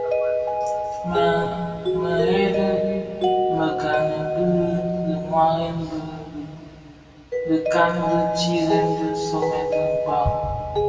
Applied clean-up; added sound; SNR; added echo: none; Mallet percussion; -1 dB; reverberation time 2.3 s.